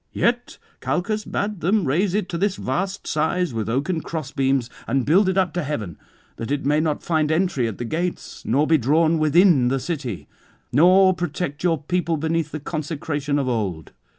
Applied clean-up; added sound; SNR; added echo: none; none; none; none.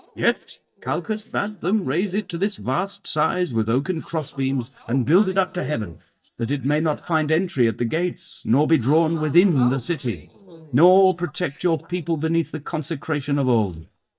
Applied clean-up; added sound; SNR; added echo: neural mask model DeepFilterNet 3.